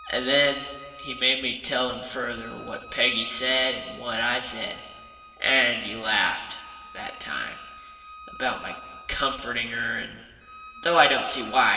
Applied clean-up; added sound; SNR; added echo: none; Bowed string instrument; 18 dB; reverberation time 2.5 s.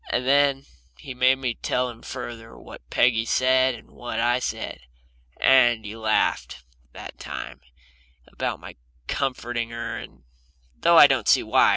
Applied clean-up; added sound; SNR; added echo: none; none; none; none.